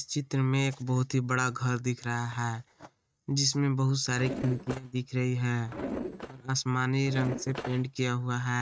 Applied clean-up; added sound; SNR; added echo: neural mask model RNNoise.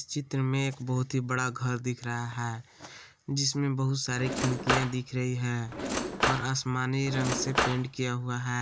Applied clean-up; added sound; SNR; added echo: none; Cutlery, silverware / Drawer open or close; 1 dB; none.